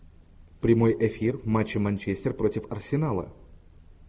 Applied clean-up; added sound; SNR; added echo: none; none; none; none.